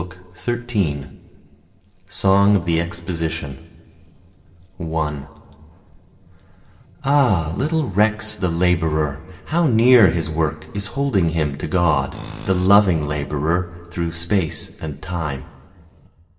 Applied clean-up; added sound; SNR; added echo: neural separator model SepFormer DNS4.